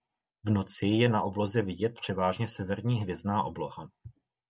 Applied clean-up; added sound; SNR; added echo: none; none; none; none.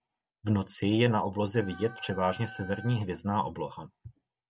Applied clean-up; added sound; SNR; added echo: none; Wind instrument, woodwind instrument; 16 dB; none.